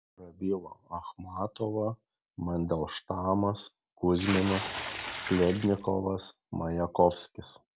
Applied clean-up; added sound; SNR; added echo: none; Water / Splash, splatter; 7 dB; none.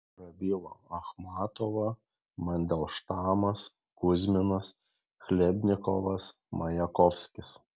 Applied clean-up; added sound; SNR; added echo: none; none; none; none.